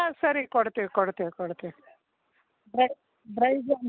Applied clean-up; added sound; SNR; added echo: none; none; none; none.